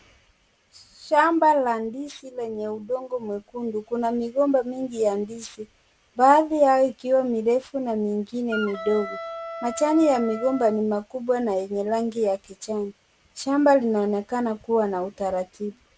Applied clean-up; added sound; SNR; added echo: none; Wind instrument, woodwind instrument; 11 dB; none.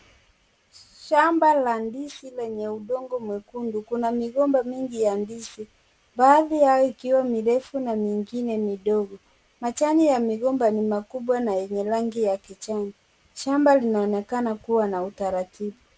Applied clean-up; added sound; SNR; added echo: none; none; none; none.